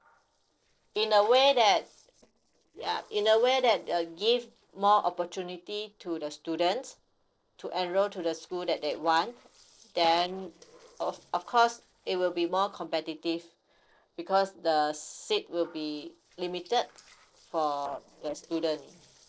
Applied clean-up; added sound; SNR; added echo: neural separator model SepFormer DNS4.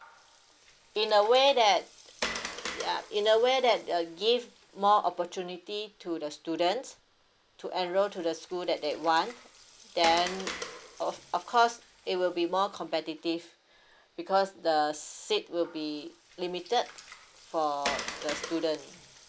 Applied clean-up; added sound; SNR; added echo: none; Water; 14 dB; none.